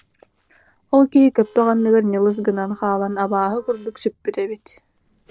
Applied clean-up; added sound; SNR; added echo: neural separator model SepFormer DNS4.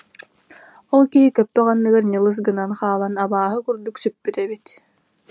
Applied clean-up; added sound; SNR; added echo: none; none; none; none.